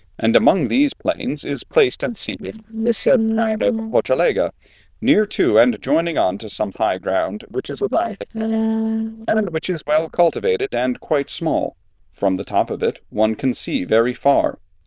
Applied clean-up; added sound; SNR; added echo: neural diffusion model UNIVERSE++.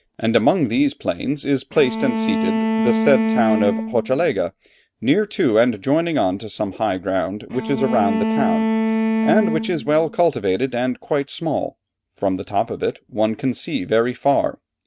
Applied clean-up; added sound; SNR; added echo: neural mask model RNNoise.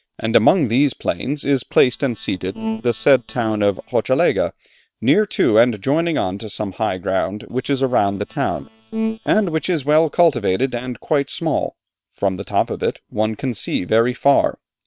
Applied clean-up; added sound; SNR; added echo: neural separator model SepFormer WHAM!.